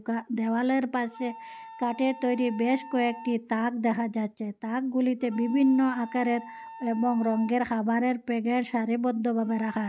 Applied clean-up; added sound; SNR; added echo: none; Wind instrument, woodwind instrument; 19 dB; none.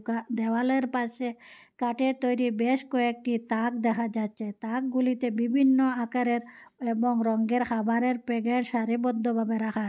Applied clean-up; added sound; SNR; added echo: none; none; none; none.